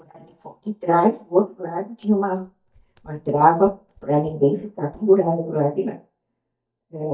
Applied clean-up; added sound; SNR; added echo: neural mask model DeepFilterNet 3.